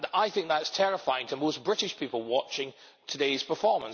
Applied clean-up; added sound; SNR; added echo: none; none; none; none.